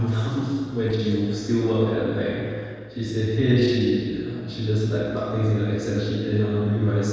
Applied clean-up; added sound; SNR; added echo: neural separator model SepFormer DNS4.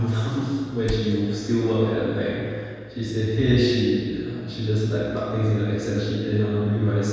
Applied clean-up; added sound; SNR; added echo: none; Cupboard open or close; 12 dB; reverberation time 1.9 s.